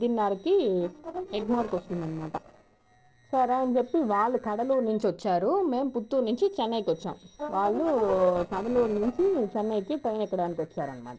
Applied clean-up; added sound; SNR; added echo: neural separator model SepFormer DNS4.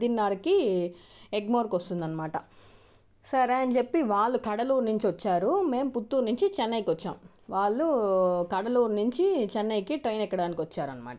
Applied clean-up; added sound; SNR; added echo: none; none; none; none.